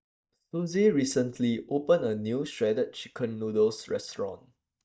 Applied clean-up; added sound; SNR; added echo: neural mask model DeepFilterNet 3.